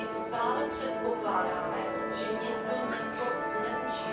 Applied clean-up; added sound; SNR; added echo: none; Musical instrument; -2 dB; reverberation time 0.6 s.